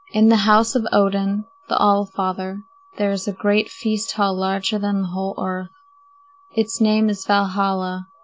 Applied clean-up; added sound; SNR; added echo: none; none; none; none.